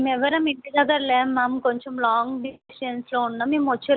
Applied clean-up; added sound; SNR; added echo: none; none; none; none.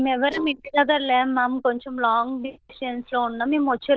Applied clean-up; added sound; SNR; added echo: neural diffusion model UNIVERSE++.